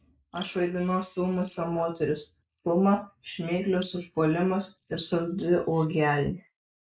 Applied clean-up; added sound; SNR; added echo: neural mask model Resemble Enhance denoiser.